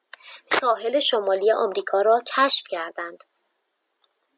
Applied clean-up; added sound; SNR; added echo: none; none; none; none.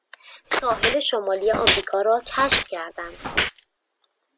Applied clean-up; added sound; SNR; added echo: none; Walk, footsteps; 3 dB; none.